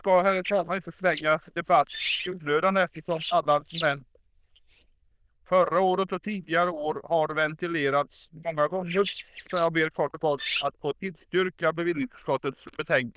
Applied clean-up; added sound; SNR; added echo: neural diffusion model UNIVERSE++.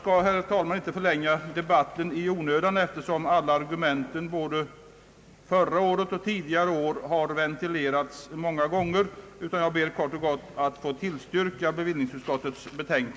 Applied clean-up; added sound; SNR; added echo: none; none; none; none.